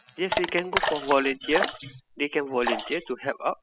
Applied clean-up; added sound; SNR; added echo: classical method spectral subtraction.